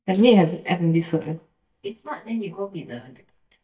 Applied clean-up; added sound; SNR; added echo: neural mask model DeepFilterNet 3.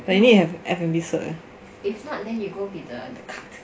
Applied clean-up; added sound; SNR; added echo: none; none; none; none.